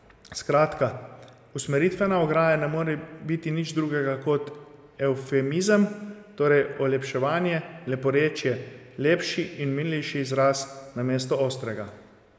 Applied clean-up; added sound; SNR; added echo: none; none; none; none.